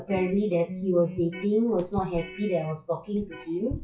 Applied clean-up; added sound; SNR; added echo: classical method log-MMSE.